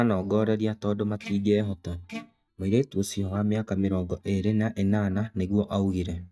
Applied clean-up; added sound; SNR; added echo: neural mask model DeepFilterNet 3.